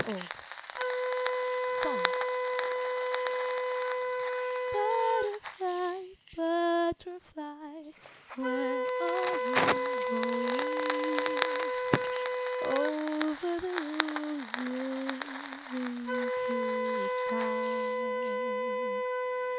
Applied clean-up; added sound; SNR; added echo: none; Fire + Wind instrument, woodwind instrument; -4 dB; none.